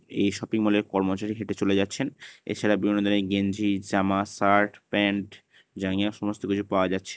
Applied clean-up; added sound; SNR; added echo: none; none; none; none.